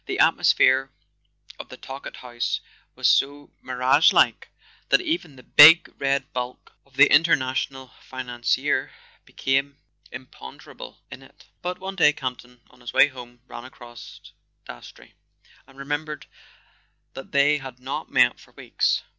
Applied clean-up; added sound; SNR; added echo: none; none; none; none.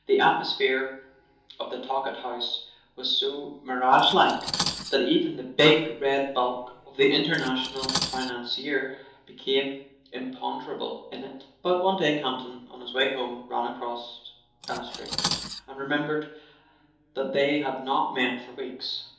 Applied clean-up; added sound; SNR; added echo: none; Cutlery, silverware; 10 dB; reverberation time 2.8 s.